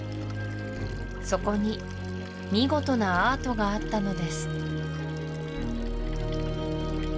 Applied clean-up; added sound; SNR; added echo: none; Wind instrument, woodwind instrument + Liquid; 18 dB; none.